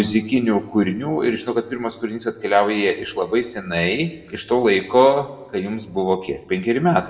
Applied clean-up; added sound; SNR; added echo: none; none; none; reverberation time 1.2 s.